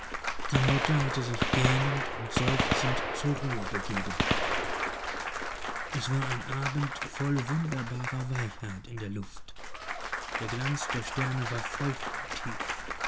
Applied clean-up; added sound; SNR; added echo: none; Applause / Cheering / Clapping + Gunshot, gunfire; -1 dB; none.